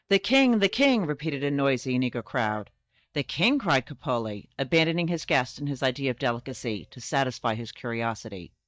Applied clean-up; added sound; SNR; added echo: neural mask model DeepFilterNet 3.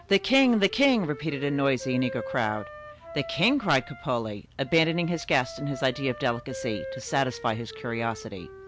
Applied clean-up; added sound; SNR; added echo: none; Wind instrument, woodwind instrument; 14 dB; none.